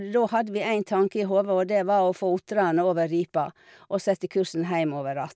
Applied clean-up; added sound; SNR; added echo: none; none; none; none.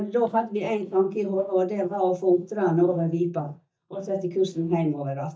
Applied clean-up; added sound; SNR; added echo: neural mask model DeepFilterNet 3.